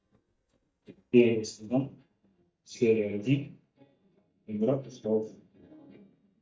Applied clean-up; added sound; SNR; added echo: neural mask model DeepFilterNet 3.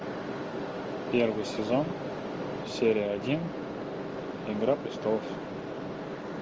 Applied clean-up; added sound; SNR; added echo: none; none; none; none.